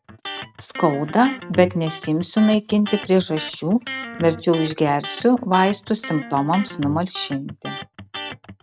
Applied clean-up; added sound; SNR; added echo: none; Electric guitar; 13 dB; none.